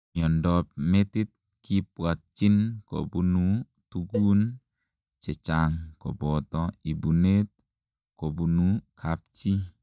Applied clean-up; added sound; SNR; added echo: neural mask model DeepFilterNet 3.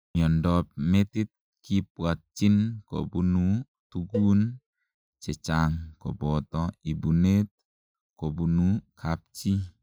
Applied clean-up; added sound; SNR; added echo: classical method Wiener filter.